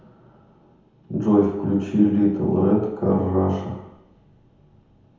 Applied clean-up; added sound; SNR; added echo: none; none; none; reverberation time 1.0 s.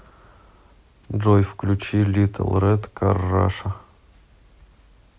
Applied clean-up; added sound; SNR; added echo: none; none; none; none.